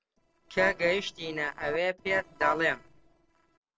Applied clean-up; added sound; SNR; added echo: neural separator model SepFormer DNS4.